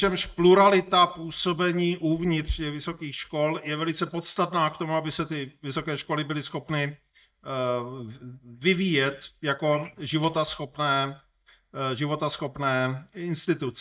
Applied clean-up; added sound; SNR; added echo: neural mask model DeepFilterNet 3.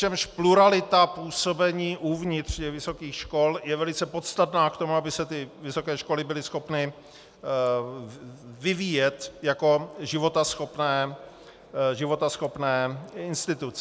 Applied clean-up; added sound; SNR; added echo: none; none; none; none.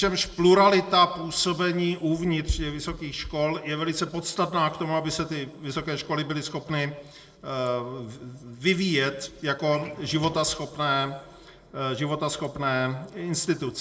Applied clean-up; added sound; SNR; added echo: neural separator model SepFormer DNS4.